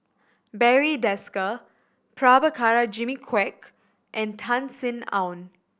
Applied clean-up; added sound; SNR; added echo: none; none; none; none.